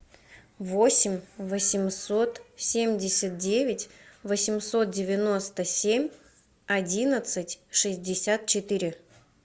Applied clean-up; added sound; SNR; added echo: none; none; none; none.